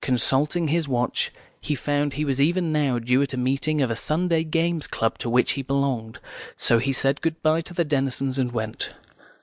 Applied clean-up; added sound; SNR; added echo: none; none; none; none.